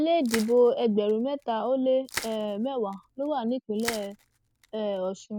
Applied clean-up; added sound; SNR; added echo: none; Crushing; 15 dB; none.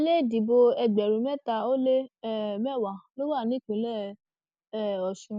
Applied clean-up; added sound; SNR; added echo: none; none; none; none.